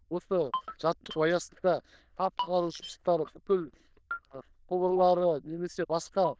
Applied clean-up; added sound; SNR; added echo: neural diffusion model UNIVERSE++.